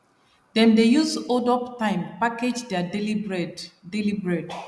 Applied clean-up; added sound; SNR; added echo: none; none; none; none.